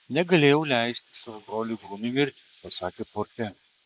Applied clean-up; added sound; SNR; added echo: neural mask model Resemble Enhance denoiser.